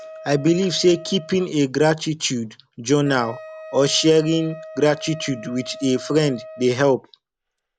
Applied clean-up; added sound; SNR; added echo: none; Wind instrument, woodwind instrument; 18 dB; none.